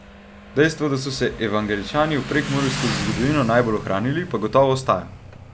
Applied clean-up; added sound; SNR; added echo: none; Motorcycle; 10 dB; none.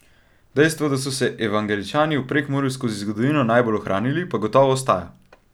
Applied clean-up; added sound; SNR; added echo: none; none; none; none.